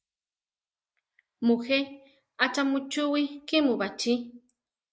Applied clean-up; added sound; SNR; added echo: neural mask model Resemble Enhance denoiser.